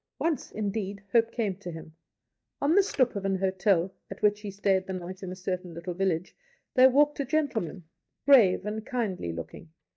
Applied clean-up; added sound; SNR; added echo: neural mask model DeepFilterNet 3.